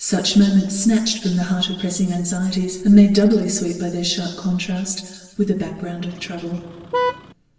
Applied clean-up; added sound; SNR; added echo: none; Vehicle horn, car horn, honking; 7 dB; reverberation time 1.3 s.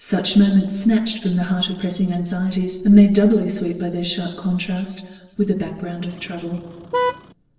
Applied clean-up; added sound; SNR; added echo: neural separator model SepFormer DNS4.